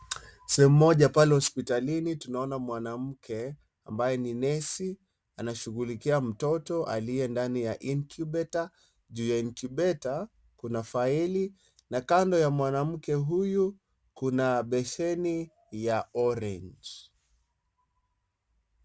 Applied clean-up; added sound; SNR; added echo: none; none; none; none.